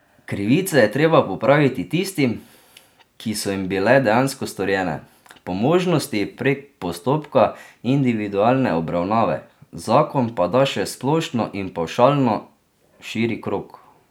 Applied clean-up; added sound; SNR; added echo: none; none; none; none.